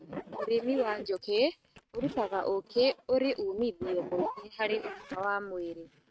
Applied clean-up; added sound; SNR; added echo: neural mask model RNNoise.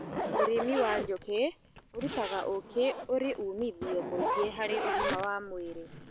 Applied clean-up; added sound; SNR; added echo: none; Zipper (clothing); 3 dB; none.